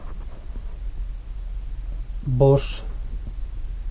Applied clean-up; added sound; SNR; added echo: none; none; none; none.